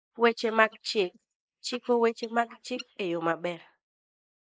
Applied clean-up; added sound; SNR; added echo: neural mask model Resemble Enhance denoiser.